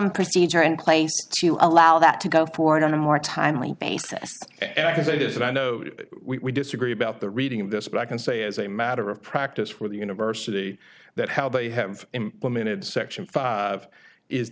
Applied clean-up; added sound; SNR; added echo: none; none; none; none.